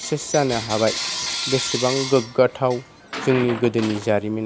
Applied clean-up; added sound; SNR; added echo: none; Coin (dropping) / Bell; 8 dB; none.